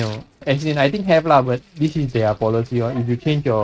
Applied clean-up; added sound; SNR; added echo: neural mask model RNNoise.